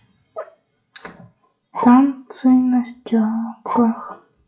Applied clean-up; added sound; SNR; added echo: classical method WPE with log-MMSE.